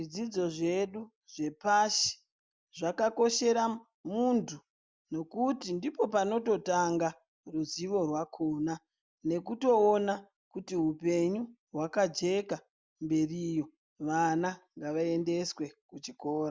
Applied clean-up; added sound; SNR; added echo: none; none; none; none.